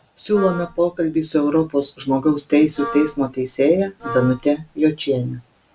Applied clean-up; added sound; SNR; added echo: none; Wind instrument, woodwind instrument; 13 dB; none.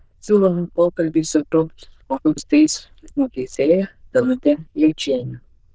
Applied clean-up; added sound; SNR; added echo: neural diffusion model UNIVERSE++.